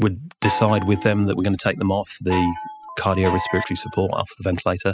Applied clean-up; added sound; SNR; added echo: classical method spectral subtraction.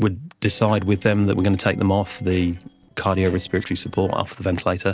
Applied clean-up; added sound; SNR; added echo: neural separator model SepFormer DNS4.